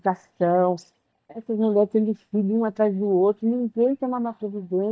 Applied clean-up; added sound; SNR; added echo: neural mask model DeepFilterNet 3.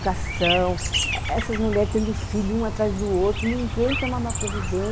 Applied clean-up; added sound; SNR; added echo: none; Chirp, tweet; 2 dB; none.